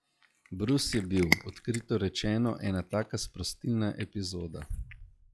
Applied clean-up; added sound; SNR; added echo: classical method log-MMSE.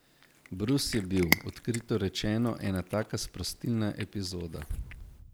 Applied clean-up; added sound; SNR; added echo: none; Cat; 8 dB; none.